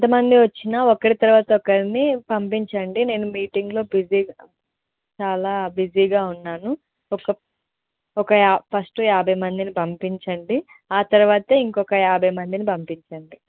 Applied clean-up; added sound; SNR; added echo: none; none; none; none.